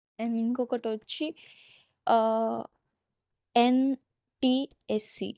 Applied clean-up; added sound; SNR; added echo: neural mask model DeepFilterNet 3.